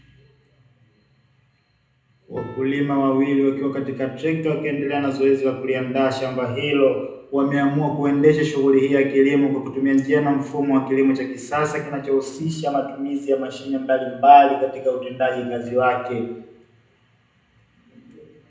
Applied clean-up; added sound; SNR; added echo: none; Piano; 20 dB; reverberation time 0.7 s.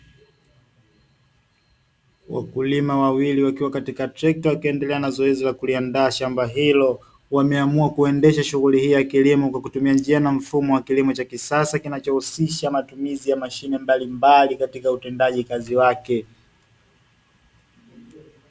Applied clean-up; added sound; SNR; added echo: none; none; none; none.